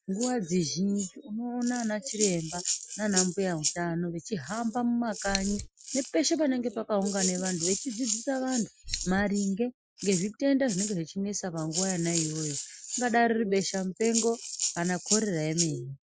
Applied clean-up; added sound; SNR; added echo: classical method Wiener filter.